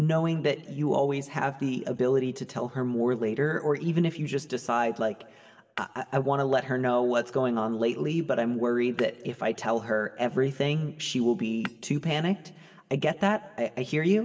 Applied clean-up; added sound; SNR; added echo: none; Shatter; 18 dB; reverberation time 1.2 s.